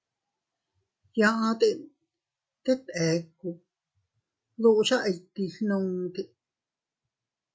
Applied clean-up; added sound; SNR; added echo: none; none; none; none.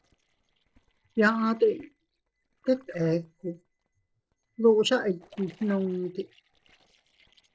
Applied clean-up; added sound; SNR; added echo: neural separator model SepFormer DNS4.